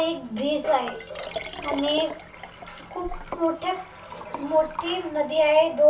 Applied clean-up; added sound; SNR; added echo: none; Liquid; 13 dB; reverberation time 0.3 s.